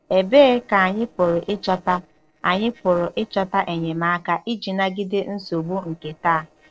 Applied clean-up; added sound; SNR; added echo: neural separator model SepFormer DNS4.